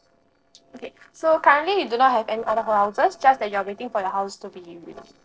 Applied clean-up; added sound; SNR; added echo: neural separator model SepFormer DNS4.